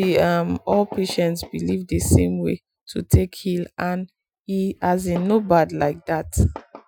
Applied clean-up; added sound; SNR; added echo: classical method Wiener filter.